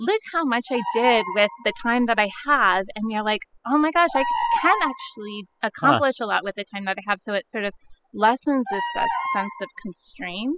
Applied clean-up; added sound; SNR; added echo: classical method spectral subtraction.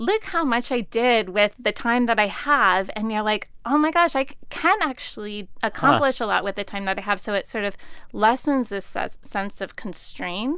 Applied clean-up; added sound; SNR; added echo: none; none; none; none.